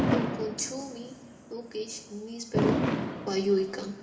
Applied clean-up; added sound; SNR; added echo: none; Fireworks; -1 dB; reverberation time 1.6 s.